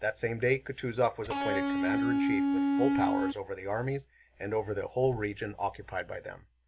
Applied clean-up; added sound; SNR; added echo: none; Electric guitar; -5 dB; none.